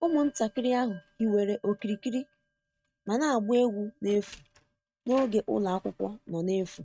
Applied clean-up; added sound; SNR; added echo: neural mask model RNNoise.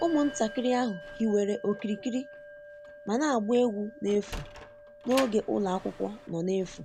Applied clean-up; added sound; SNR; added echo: none; Sliding door + Bell; 15 dB; none.